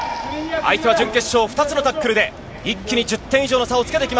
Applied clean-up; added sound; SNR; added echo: none; Bowed string instrument; 17 dB; none.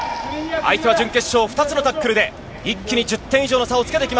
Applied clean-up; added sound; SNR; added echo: none; none; none; none.